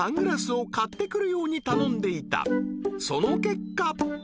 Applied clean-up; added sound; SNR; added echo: none; none; none; none.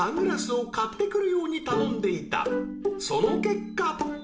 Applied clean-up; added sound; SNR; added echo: none; none; none; reverberation time 0.6 s.